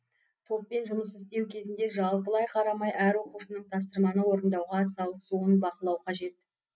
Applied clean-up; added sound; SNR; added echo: neural mask model Resemble Enhance denoiser.